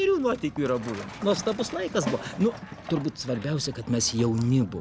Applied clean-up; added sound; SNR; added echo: none; Snare drum + Truck; 13 dB; none.